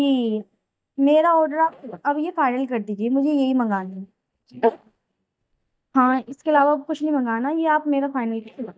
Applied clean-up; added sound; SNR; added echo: neural mask model DeepFilterNet 3.